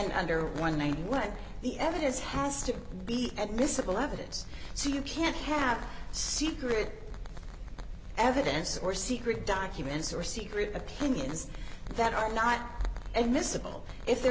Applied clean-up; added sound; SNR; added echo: none; none; none; none.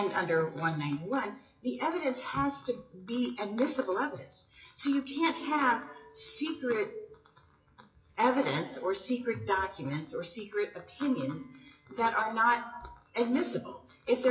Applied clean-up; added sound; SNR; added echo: classical method WPE with log-MMSE.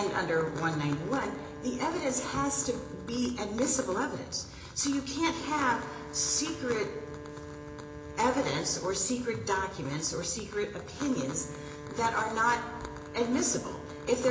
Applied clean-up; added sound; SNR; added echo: none; Wind instrument, woodwind instrument; 14 dB; reverberation time 0.8 s.